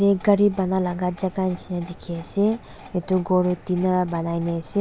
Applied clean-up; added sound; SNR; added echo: none; none; none; none.